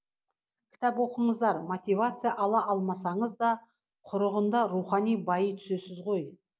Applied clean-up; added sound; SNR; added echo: none; none; none; none.